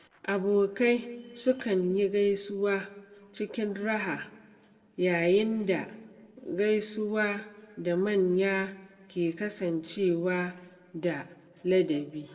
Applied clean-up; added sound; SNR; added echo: neural separator model SepFormer DNS4.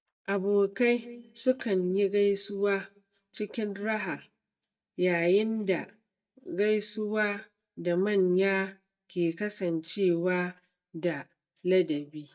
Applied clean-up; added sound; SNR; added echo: neural mask model DeepFilterNet 3.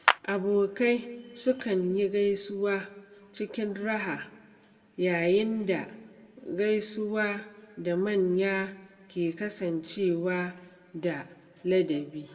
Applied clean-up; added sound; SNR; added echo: none; Clapping; 2 dB; reverberation time 1.1 s.